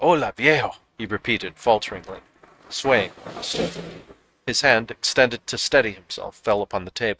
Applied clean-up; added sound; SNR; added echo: neural mask model RNNoise.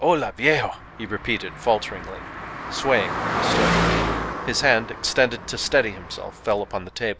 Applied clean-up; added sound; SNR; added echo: none; Car passing by; 4 dB; none.